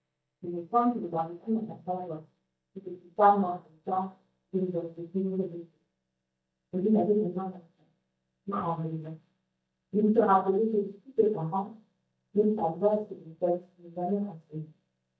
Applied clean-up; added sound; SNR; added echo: neural mask model DeepFilterNet 3.